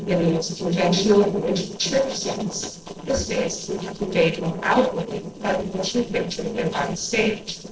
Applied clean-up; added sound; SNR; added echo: neural separator model SepFormer DNS4.